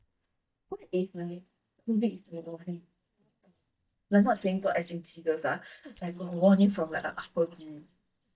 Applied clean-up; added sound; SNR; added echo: neural mask model DeepFilterNet 3.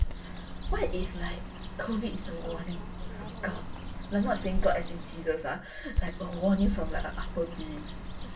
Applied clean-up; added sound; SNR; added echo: none; Bird; 0 dB; reverberation time 0.1 s.